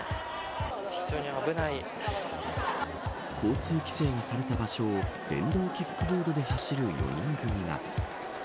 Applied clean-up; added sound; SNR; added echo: none; none; none; none.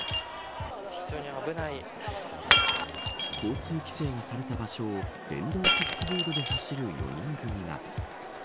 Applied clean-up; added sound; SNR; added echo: none; Shatter; -1 dB; none.